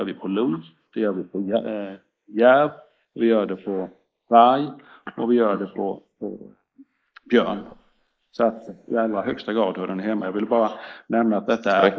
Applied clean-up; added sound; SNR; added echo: neural mask model Resemble Enhance denoiser.